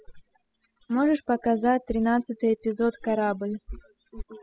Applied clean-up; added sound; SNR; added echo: classical method spectral subtraction.